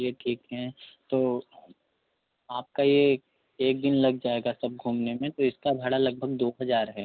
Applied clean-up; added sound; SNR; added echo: none; none; none; none.